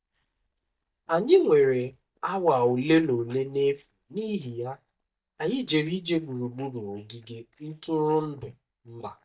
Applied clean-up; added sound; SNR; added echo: neural mask model DeepFilterNet 3.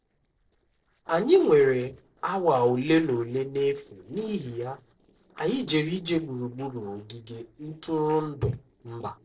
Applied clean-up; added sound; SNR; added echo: neural separator model SepFormer DNS4.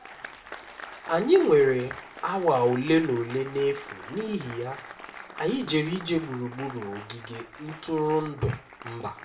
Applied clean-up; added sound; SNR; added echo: none; Applause; 16 dB; reverberation time 0.2 s.